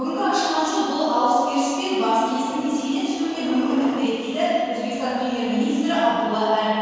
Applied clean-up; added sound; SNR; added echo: none; Skateboard; 19 dB; reverberation time 2.1 s.